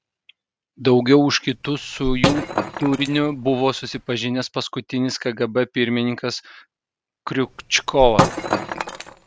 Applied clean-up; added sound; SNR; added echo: neural mask model RNNoise.